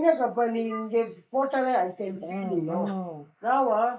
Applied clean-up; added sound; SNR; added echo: neural mask model Resemble Enhance denoiser.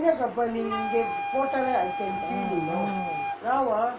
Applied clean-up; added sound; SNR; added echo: none; Wind instrument, woodwind instrument; 5 dB; none.